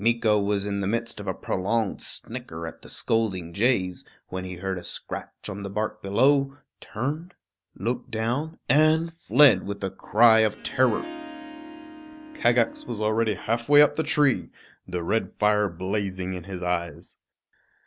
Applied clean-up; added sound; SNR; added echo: none; Harp; 15 dB; none.